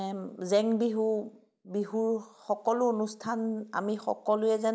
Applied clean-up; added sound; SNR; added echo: none; none; none; none.